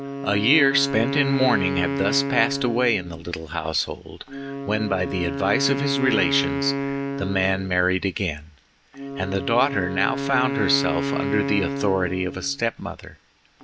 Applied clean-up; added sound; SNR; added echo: none; Wind instrument, woodwind instrument; 4 dB; none.